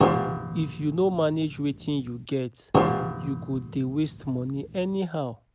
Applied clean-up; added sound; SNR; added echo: none; Piano; 0 dB; none.